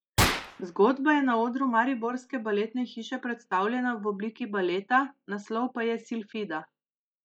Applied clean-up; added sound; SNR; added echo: classical method log-MMSE.